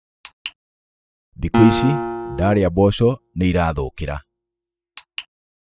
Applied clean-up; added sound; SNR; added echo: classical method spectral subtraction.